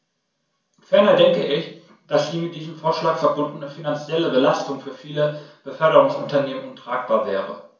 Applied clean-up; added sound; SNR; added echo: none; none; none; reverberation time 0.4 s.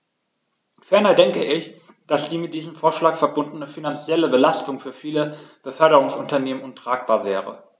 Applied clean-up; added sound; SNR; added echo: none; none; none; none.